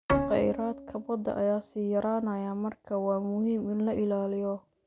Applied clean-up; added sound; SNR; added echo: none; Bowed string instrument; 6 dB; none.